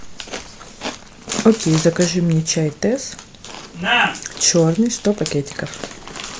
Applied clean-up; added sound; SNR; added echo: none; none; none; none.